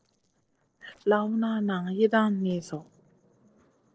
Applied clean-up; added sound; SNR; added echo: neural separator model SepFormer DNS4.